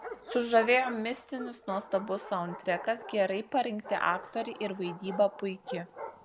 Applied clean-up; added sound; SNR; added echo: none; Bark; 13 dB; none.